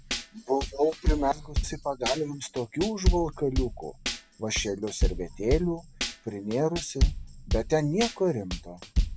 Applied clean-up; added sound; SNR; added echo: none; Tambourine / Drum / Drum kit; 1 dB; none.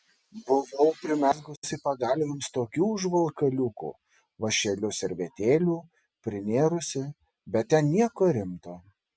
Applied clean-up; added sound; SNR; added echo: none; none; none; none.